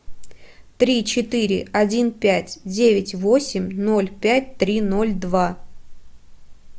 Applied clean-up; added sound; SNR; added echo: none; none; none; none.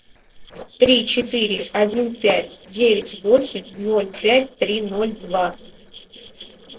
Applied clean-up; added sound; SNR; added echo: neural separator model SepFormer DNS4.